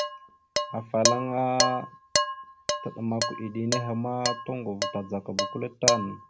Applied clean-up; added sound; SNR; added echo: none; Dishes, pots, and pans; -1 dB; none.